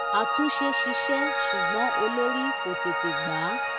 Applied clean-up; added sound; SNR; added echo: none; Piano; -4 dB; none.